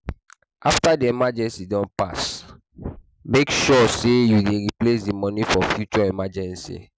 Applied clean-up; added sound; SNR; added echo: none; none; none; none.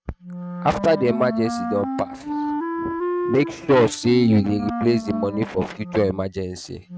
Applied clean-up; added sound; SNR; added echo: neural mask model RNNoise.